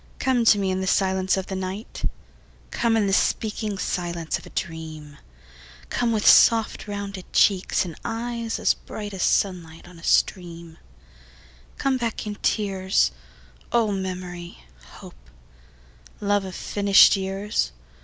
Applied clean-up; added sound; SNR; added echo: none; none; none; none.